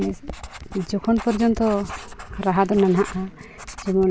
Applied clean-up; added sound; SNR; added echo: none; Writing; 15 dB; none.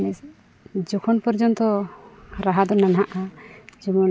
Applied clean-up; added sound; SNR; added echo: none; none; none; none.